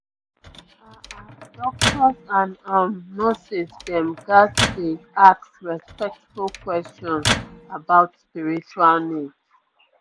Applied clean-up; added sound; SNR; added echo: none; Microwave oven; 7 dB; none.